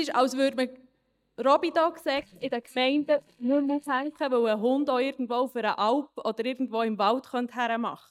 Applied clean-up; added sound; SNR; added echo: neural mask model DeepFilterNet 3.